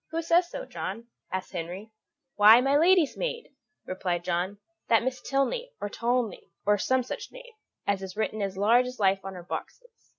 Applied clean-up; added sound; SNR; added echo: none; none; none; none.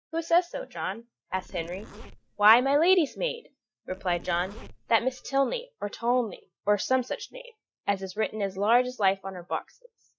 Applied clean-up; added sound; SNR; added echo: neural mask model DeepFilterNet 3.